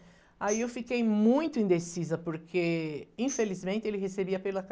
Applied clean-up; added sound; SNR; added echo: none; Tambourine; 18 dB; none.